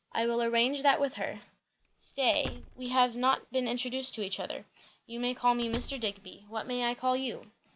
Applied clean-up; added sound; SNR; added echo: none; Slam; 15 dB; none.